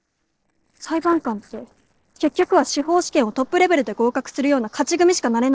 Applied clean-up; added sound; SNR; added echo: neural separator model SepFormer DNS4.